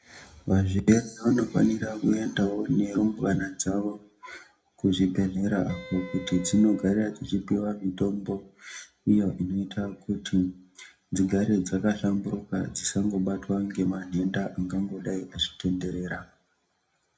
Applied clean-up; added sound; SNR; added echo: none; Wind instrument, woodwind instrument; 14 dB; reverberation time 0.2 s.